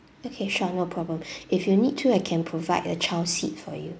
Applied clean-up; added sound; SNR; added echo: none; none; none; none.